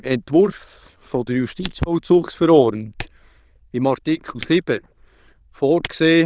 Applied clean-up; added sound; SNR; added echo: neural diffusion model UNIVERSE++.